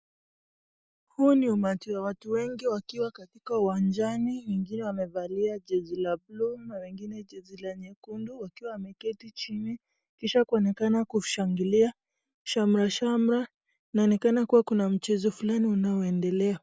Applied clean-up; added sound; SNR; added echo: none; none; none; none.